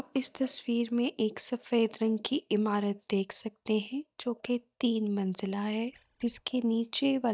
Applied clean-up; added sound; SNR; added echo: neural mask model DeepFilterNet 3.